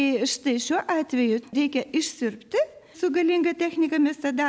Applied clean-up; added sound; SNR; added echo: none; none; none; none.